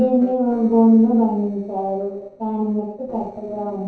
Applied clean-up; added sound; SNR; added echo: neural separator model SepFormer DNS4.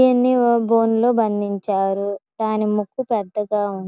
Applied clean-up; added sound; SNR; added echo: none; none; none; none.